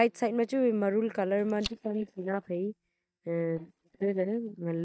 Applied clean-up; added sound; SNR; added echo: neural mask model DeepFilterNet 3.